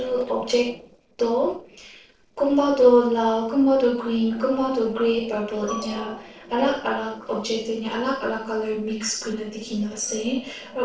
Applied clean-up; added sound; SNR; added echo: neural separator model SepFormer DNS4.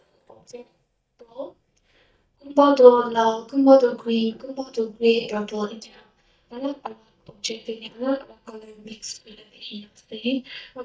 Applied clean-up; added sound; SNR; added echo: neural mask model DeepFilterNet 3.